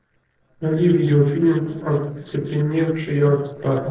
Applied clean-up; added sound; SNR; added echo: neural separator model SepFormer DNS4.